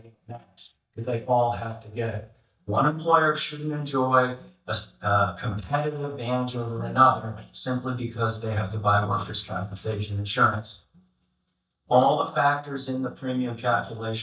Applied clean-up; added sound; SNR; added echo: neural mask model DeepFilterNet 3.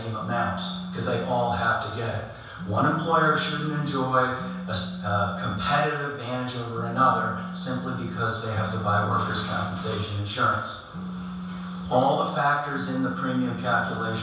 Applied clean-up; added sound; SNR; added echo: none; Telephone; 9 dB; reverberation time 0.7 s.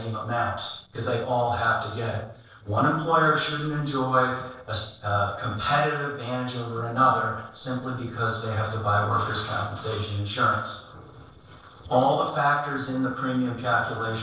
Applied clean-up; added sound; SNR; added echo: neural separator model SepFormer DNS4.